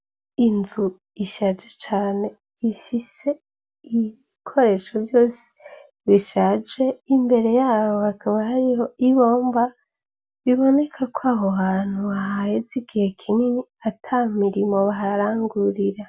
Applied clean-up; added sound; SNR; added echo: none; none; none; none.